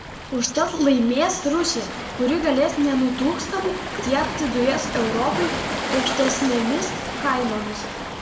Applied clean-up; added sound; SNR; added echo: none; Waves, surf; 6 dB; reverberation time 0.6 s.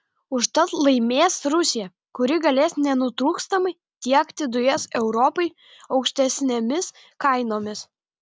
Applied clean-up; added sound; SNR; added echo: none; none; none; none.